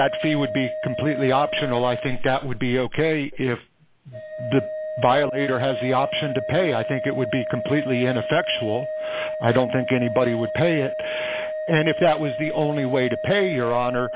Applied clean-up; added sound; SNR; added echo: none; Organ; 6 dB; none.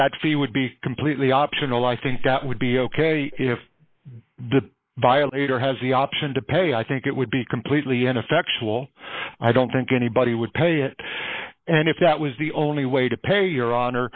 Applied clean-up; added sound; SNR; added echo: neural mask model Resemble Enhance denoiser.